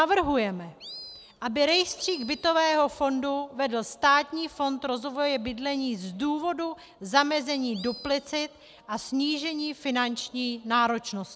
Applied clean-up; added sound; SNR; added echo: none; Animal; 17 dB; none.